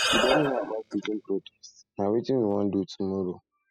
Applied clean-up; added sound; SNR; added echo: classical method spectral subtraction.